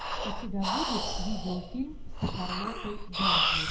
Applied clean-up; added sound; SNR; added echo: none; Breathing; -4 dB; reverberation time 0.7 s.